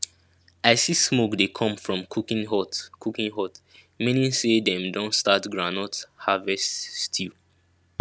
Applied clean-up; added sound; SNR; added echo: none; none; none; none.